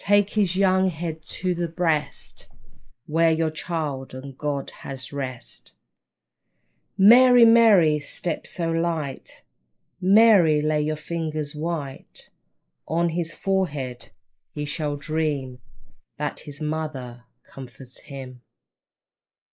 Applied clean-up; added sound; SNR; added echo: neural mask model Resemble Enhance denoiser.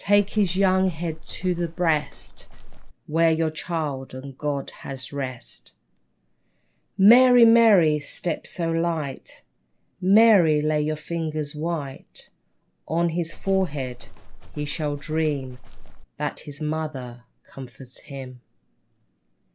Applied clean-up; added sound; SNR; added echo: none; Livestock, farm animals, working animals; 9 dB; none.